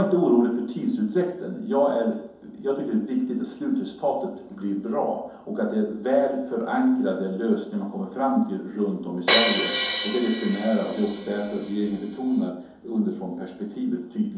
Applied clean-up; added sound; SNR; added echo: none; Crash cymbal; 3 dB; reverberation time 2.8 s.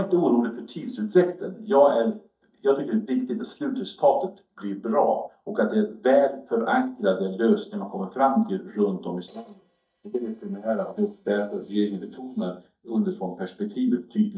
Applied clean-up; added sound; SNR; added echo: neural mask model DeepFilterNet 3.